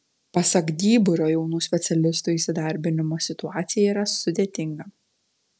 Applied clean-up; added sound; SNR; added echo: none; none; none; none.